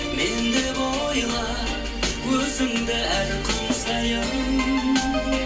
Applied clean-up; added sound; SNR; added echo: none; Snare drum; 13 dB; reverberation time 0.3 s.